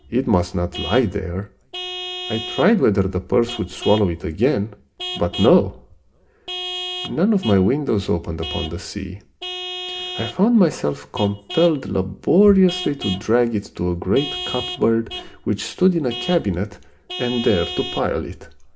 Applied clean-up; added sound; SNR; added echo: none; Vehicle horn, car horn, honking / Truck; 12 dB; reverberation time 0.3 s.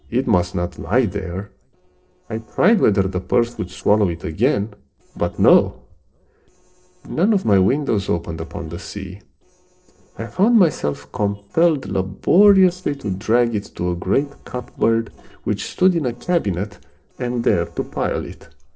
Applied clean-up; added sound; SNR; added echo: neural separator model SepFormer DNS4.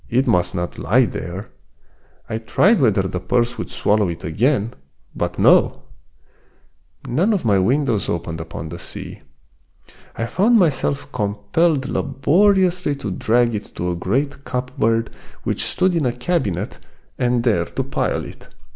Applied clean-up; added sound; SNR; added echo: none; none; none; none.